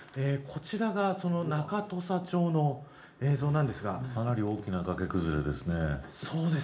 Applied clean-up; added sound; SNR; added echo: none; none; none; reverberation time 0.4 s.